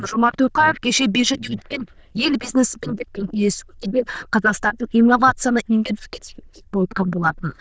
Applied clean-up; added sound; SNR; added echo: neural diffusion model UNIVERSE++.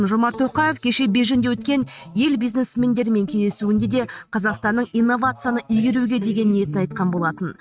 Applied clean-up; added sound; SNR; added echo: neural mask model RNNoise.